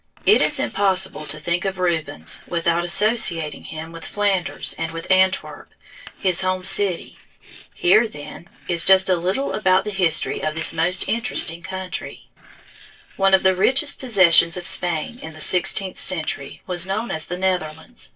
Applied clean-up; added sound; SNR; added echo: neural separator model SepFormer DNS4.